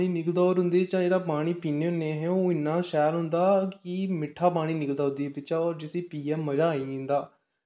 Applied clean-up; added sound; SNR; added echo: none; none; none; none.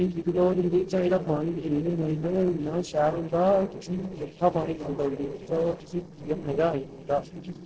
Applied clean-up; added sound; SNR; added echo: neural separator model SepFormer DNS4.